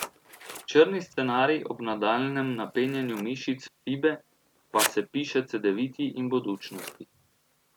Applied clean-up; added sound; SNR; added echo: none; Scissors; 13 dB; none.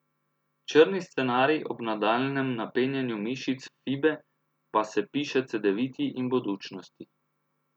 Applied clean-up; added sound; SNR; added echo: none; none; none; none.